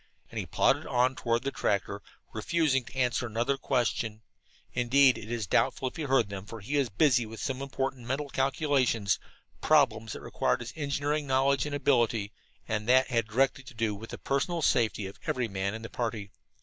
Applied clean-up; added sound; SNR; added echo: none; none; none; none.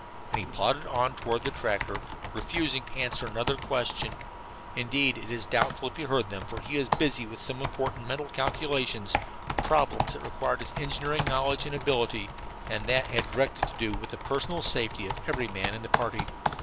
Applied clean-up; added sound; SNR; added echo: none; Computer keyboard; 4 dB; none.